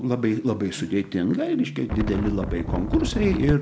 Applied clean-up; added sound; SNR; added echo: none; Wind; 4 dB; none.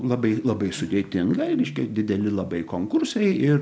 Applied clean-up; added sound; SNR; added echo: none; none; none; none.